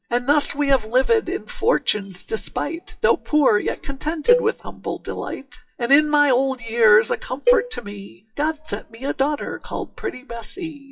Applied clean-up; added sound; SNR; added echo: classical method WPE with log-MMSE.